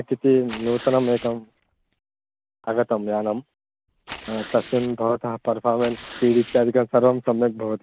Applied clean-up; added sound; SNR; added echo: none; Tearing; 16 dB; none.